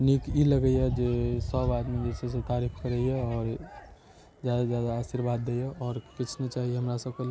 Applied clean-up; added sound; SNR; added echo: none; none; none; none.